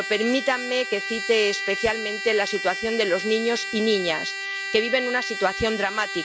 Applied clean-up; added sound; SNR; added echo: none; Trumpet; 6 dB; none.